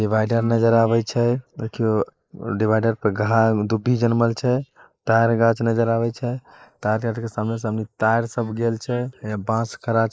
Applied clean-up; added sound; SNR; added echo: neural mask model Resemble Enhance denoiser.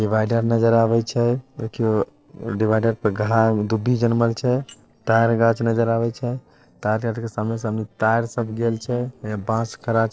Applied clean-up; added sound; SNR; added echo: neural separator model SepFormer DNS4.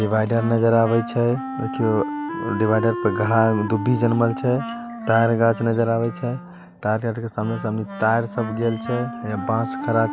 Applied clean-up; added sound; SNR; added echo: none; Wind instrument, woodwind instrument; 9 dB; none.